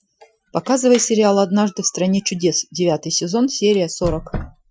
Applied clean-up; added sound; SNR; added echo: classical method Wiener filter.